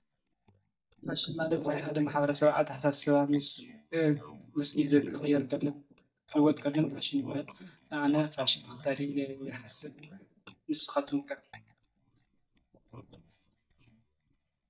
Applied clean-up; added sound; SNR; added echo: neural mask model DeepFilterNet 3.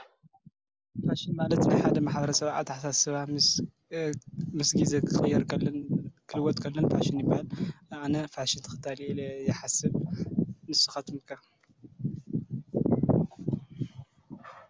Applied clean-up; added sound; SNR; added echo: none; none; none; none.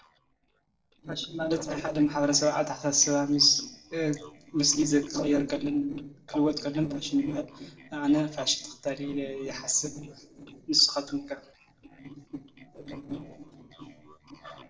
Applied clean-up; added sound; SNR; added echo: neural separator model SepFormer DNS4.